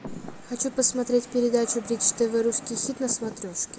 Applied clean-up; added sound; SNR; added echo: none; Rain; 16 dB; none.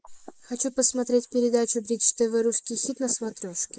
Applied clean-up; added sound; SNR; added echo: neural mask model Resemble Enhance denoiser.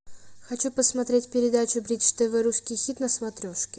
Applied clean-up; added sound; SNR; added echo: none; none; none; none.